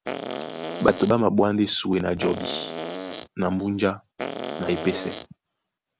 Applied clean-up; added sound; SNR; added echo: none; Fart; 7 dB; none.